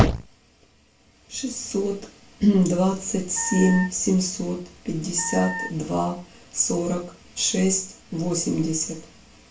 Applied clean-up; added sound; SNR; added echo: none; Wind instrument, woodwind instrument; 10 dB; reverberation time 0.3 s.